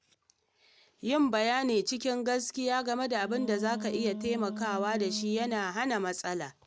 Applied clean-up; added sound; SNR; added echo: none; Wind instrument, woodwind instrument; 8 dB; none.